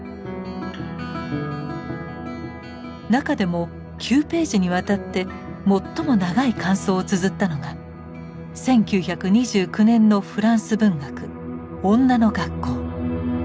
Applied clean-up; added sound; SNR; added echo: none; none; none; none.